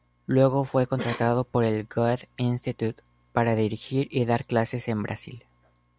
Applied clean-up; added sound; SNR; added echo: none; Cough; 14 dB; none.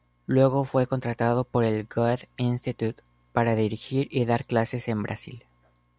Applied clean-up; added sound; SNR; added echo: none; none; none; none.